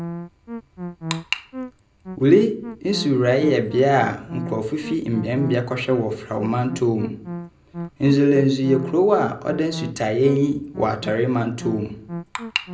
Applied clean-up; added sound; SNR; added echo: none; Musical instrument; 12 dB; reverberation time 0.4 s.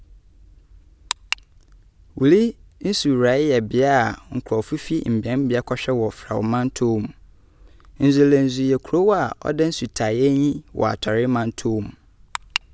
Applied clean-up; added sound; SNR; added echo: none; none; none; none.